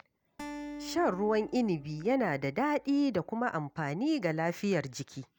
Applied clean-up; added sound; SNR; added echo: none; Acoustic guitar; 16 dB; none.